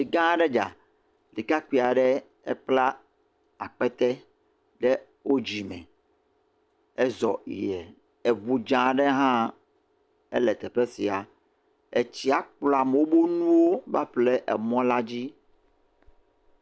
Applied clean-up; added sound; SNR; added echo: none; none; none; none.